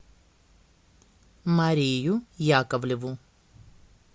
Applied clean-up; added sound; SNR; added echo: none; none; none; none.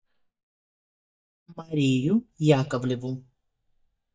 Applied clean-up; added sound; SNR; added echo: neural mask model DeepFilterNet 3.